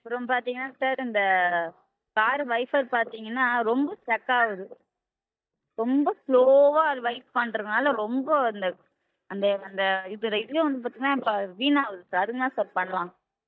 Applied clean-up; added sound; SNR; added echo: neural mask model DeepFilterNet 3.